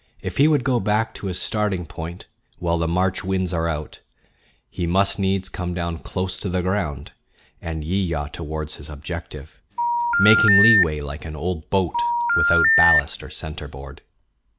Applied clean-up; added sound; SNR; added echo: none; Telephone; -5 dB; none.